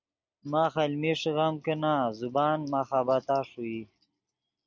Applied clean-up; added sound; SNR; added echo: none; none; none; none.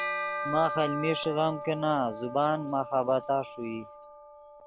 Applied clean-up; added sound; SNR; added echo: none; Bell; 7 dB; none.